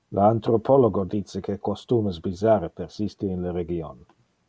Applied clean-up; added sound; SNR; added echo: none; none; none; none.